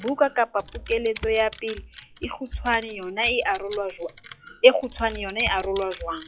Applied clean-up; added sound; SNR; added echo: classical method log-MMSE.